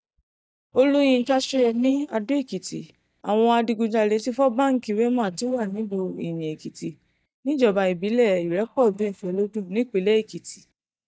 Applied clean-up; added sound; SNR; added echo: neural mask model DeepFilterNet 3.